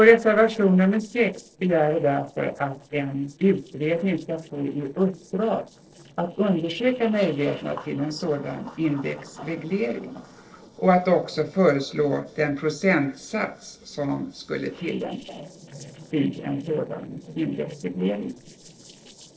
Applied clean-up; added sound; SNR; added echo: neural separator model SepFormer DNS4.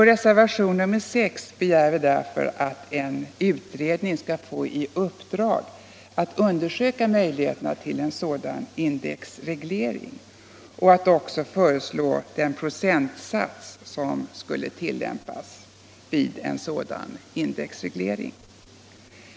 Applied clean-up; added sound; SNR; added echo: none; none; none; none.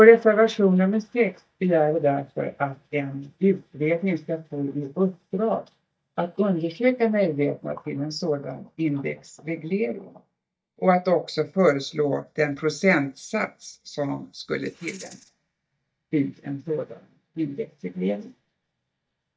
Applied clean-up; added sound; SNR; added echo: neural mask model DeepFilterNet 3.